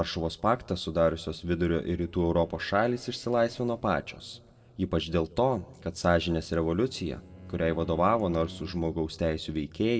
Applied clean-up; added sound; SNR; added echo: neural separator model SepFormer DNS4.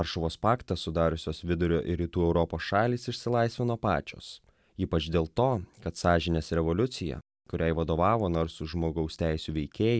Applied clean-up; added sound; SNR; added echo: none; none; none; none.